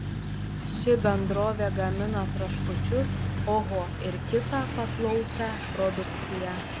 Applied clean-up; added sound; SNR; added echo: none; Truck; 1 dB; none.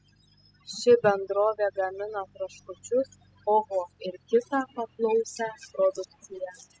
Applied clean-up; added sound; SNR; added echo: classical method spectral subtraction.